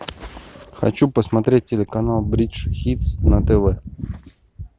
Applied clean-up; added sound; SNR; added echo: none; none; none; none.